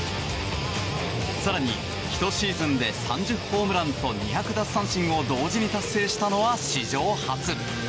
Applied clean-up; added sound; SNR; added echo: none; none; none; none.